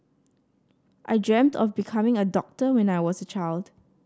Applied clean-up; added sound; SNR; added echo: none; none; none; none.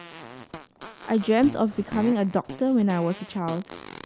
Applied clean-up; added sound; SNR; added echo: none; Fart; 15 dB; none.